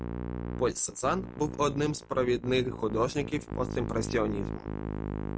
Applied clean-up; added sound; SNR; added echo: neural mask model RNNoise.